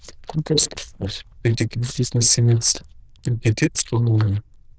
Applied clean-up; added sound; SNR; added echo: neural diffusion model UNIVERSE++.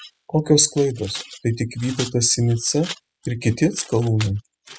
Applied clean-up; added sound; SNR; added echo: classical method spectral subtraction.